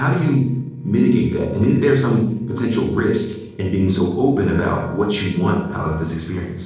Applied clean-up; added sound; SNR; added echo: neural separator model SepFormer DNS4.